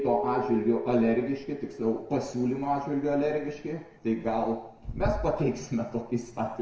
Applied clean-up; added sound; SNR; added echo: none; Keyboard (musical); 12 dB; reverberation time 0.8 s.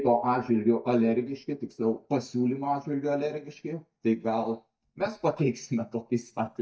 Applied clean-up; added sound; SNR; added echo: neural mask model DeepFilterNet 3.